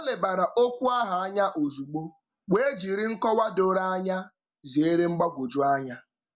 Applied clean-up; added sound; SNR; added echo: none; none; none; none.